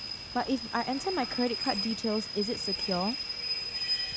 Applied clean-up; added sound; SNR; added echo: none; Rain / Train; 2 dB; none.